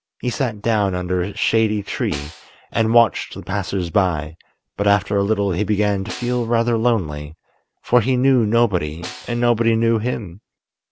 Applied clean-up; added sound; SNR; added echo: none; Snare drum; 19 dB; none.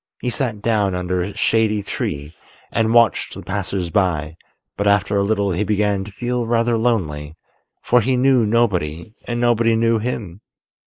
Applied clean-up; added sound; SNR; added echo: neural mask model Resemble Enhance denoiser.